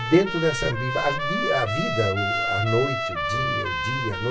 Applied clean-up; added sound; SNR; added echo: none; Trumpet; 2 dB; reverberation time 0.1 s.